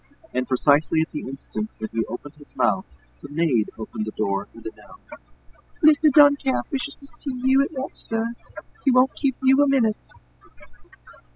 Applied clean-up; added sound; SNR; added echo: classical method spectral subtraction.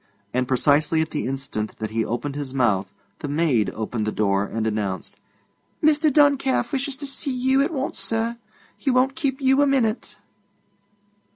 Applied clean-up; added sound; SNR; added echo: none; none; none; none.